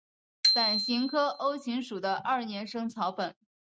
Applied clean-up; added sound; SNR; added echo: neural mask model RNNoise.